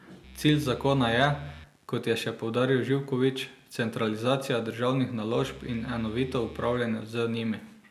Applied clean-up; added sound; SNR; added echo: none; Musical instrument; 19 dB; none.